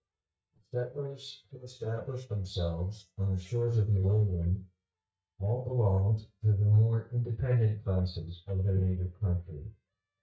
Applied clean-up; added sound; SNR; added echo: neural mask model DeepFilterNet 3.